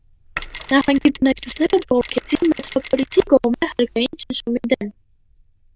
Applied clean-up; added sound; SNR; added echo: neural diffusion model UNIVERSE++.